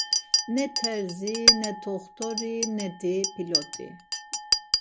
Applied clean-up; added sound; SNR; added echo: none; Chink, clink; -4 dB; none.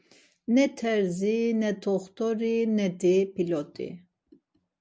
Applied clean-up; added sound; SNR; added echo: none; none; none; none.